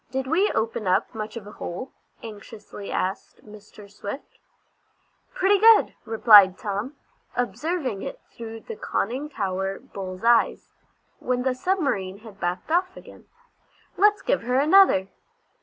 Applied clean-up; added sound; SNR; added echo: none; none; none; none.